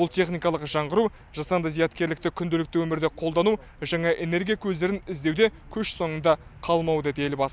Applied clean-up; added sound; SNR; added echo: none; none; none; none.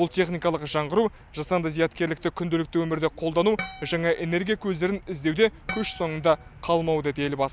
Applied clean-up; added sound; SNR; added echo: none; Harp; 15 dB; none.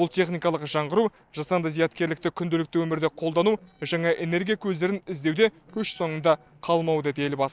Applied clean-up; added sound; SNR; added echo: neural separator model SepFormer DNS4.